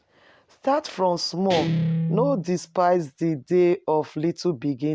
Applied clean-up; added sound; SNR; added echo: none; Guitar; 5 dB; none.